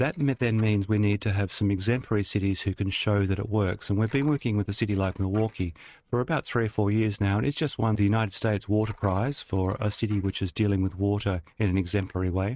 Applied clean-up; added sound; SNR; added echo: neural mask model RNNoise.